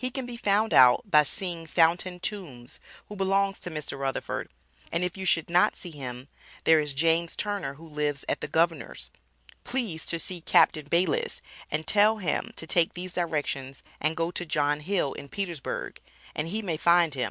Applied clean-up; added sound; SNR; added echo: none; none; none; none.